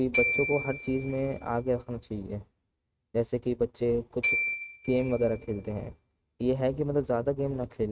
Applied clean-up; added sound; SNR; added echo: neural mask model RNNoise.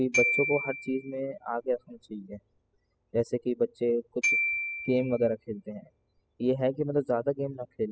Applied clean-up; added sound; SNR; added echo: classical method spectral subtraction.